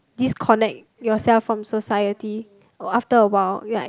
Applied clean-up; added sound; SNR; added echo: none; none; none; none.